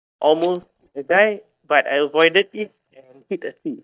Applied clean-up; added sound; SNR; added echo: neural mask model DeepFilterNet 3.